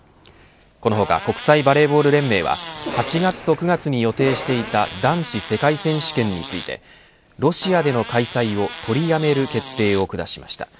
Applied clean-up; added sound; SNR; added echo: none; Fart + Cough; 13 dB; none.